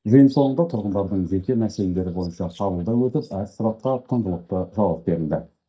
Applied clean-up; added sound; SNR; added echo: neural mask model DeepFilterNet 3.